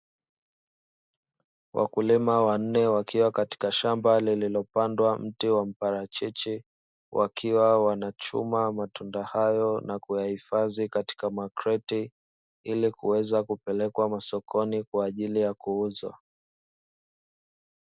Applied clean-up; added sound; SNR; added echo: none; none; none; none.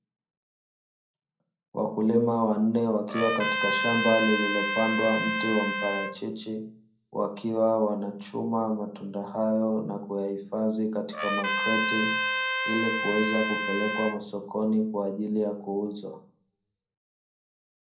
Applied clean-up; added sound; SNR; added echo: none; Trumpet; 0 dB; reverberation time 0.5 s.